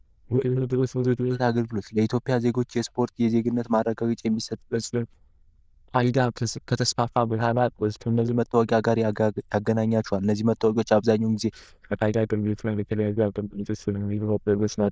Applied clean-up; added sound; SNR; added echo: neural diffusion model UNIVERSE++.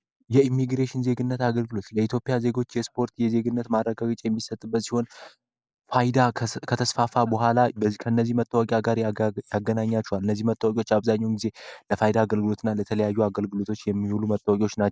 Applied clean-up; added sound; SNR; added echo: none; none; none; none.